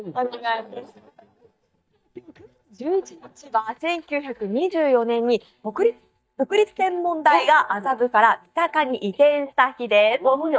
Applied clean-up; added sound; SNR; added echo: neural mask model DeepFilterNet 3.